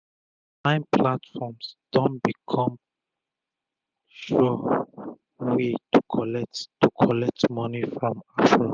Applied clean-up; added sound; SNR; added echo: none; none; none; none.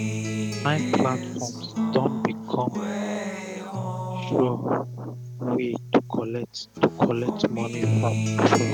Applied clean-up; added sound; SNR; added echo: none; Acoustic guitar; 3 dB; none.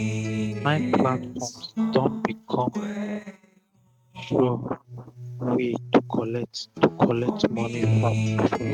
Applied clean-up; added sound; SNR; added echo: neural mask model RNNoise.